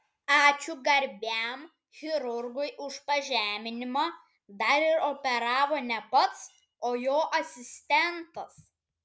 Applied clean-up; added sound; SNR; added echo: none; none; none; none.